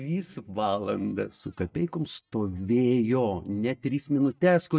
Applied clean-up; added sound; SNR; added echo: neural mask model DeepFilterNet 3.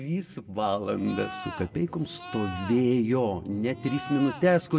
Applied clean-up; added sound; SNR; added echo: none; Livestock, farm animals, working animals; 14 dB; reverberation time 1.2 s.